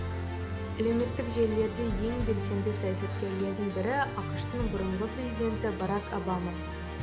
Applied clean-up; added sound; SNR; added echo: none; Musical instrument; 2 dB; none.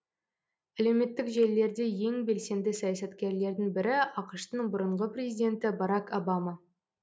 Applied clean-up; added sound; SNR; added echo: none; none; none; none.